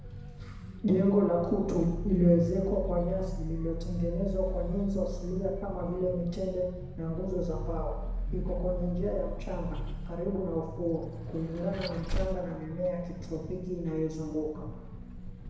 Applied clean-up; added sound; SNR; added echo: none; Vehicle; 5 dB; reverberation time 0.9 s.